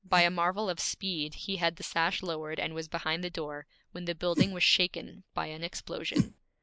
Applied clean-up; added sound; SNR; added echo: neural mask model Resemble Enhance denoiser.